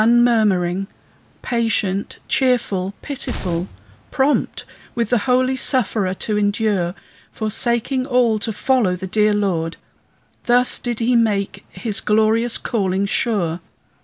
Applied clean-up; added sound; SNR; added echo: none; Gunshot, gunfire; 12 dB; none.